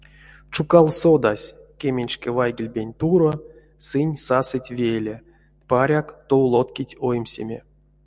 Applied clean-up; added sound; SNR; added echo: none; none; none; none.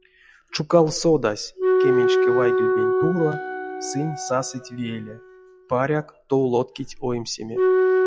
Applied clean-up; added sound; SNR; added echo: classical method log-MMSE.